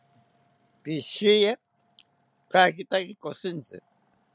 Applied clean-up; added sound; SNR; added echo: none; none; none; none.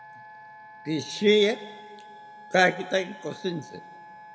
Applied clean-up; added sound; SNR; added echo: none; Wind instrument, woodwind instrument; 19 dB; reverberation time 1.4 s.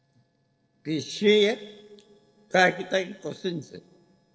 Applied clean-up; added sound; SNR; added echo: neural separator model SepFormer DNS4.